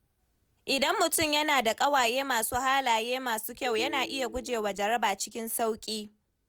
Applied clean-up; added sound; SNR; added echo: none; Telephone; 15 dB; none.